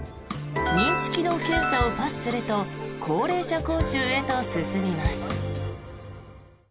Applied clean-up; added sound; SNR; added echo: none; none; none; none.